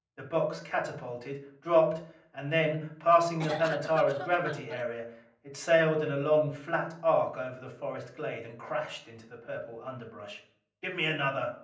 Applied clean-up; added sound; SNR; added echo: none; Cough; 10 dB; reverberation time 0.6 s.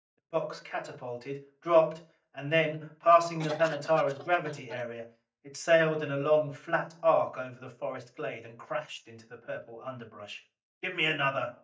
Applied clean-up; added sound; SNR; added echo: neural mask model DeepFilterNet 3.